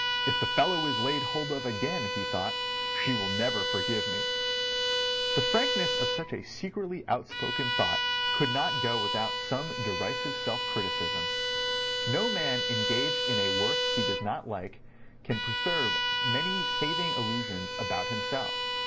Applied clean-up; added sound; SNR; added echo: none; Bowed string instrument; -3 dB; none.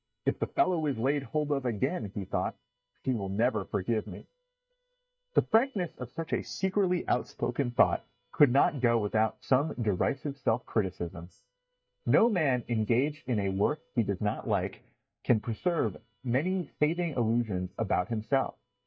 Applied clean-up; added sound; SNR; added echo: neural mask model DeepFilterNet 3.